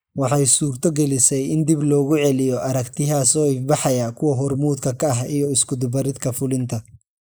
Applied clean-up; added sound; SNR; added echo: neural mask model Resemble Enhance denoiser.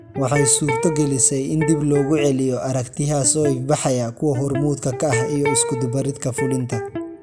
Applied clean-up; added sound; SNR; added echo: none; Electric guitar; 8 dB; none.